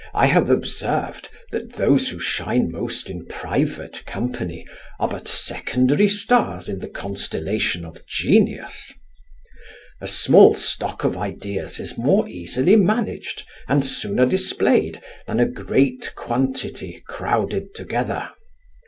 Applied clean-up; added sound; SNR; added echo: none; none; none; none.